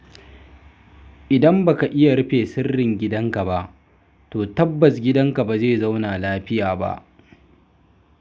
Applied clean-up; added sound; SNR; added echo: none; none; none; none.